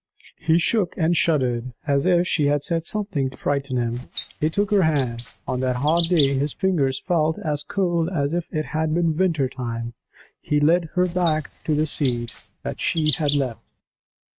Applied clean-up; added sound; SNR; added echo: neural mask model RNNoise.